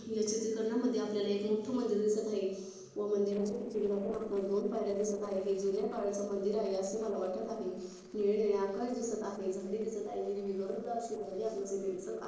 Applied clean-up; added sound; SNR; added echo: neural separator model SepFormer DNS4.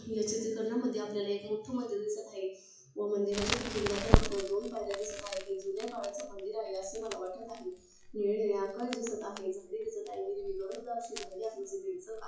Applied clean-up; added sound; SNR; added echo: classical method WPE with log-MMSE.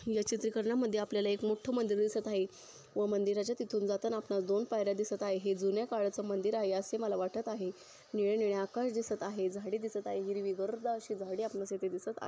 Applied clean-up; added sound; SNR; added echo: none; none; none; none.